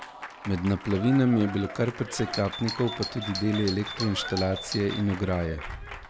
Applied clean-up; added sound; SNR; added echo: none; Applause / Crowd + Doorbell; 10 dB; none.